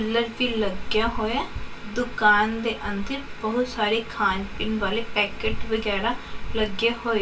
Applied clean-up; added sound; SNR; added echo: none; none; none; reverberation time 0.2 s.